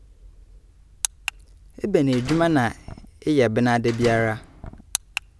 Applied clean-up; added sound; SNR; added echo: none; Slam; 13 dB; none.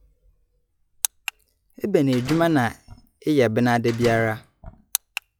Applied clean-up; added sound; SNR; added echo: classical method log-MMSE.